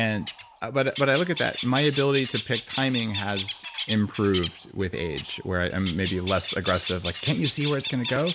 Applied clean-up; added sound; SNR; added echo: none; Bird; 9 dB; none.